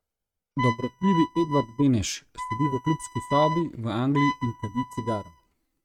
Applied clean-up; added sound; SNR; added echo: neural mask model RNNoise.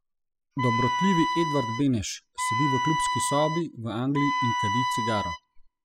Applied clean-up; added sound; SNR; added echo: classical method spectral subtraction.